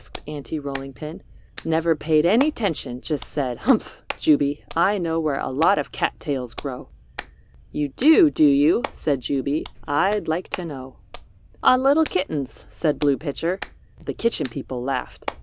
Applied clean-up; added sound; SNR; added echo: none; Hands; 16 dB; none.